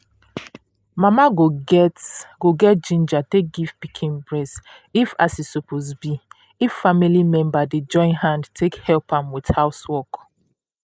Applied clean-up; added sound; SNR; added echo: neural mask model Resemble Enhance denoiser.